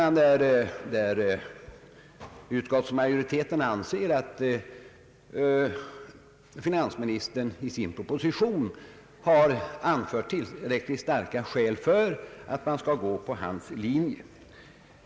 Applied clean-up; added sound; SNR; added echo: none; none; none; none.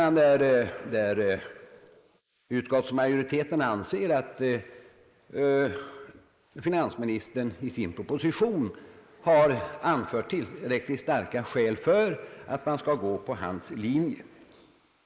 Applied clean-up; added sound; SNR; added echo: neural mask model Resemble Enhance denoiser.